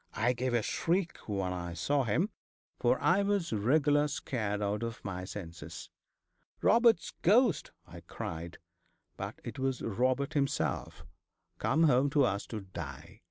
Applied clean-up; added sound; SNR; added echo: none; none; none; none.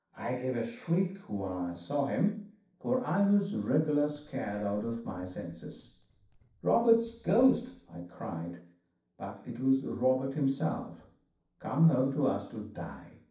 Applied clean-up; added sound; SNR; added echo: neural separator model SepFormer DNS4.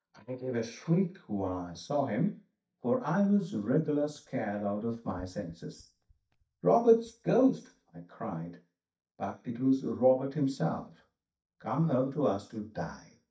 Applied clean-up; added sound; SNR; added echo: neural mask model DeepFilterNet 3.